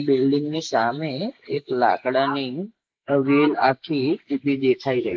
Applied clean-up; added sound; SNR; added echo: neural mask model Resemble Enhance denoiser.